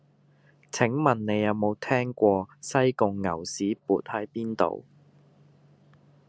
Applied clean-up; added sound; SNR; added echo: none; none; none; none.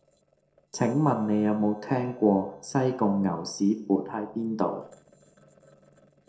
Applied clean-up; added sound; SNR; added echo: neural separator model SepFormer DNS4.